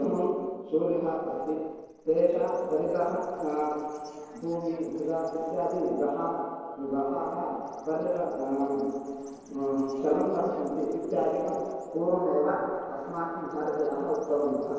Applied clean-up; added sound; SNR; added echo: neural separator model SepFormer DNS4.